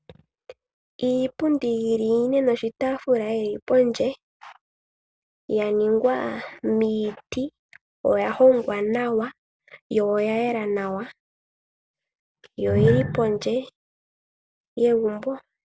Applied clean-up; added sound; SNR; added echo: none; none; none; none.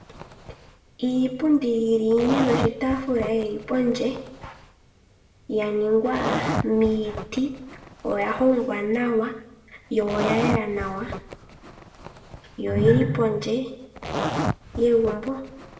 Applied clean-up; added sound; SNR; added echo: none; Zipper (clothing); 9 dB; reverberation time 0.6 s.